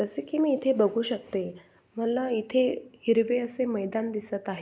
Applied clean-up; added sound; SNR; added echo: none; none; none; none.